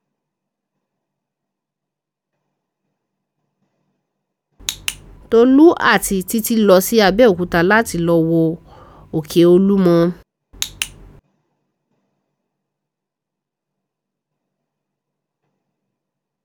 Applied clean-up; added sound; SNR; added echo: none; none; none; none.